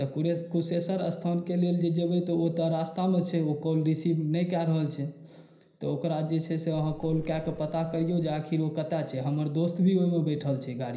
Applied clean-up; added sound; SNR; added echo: none; Bird; 18 dB; reverberation time 0.5 s.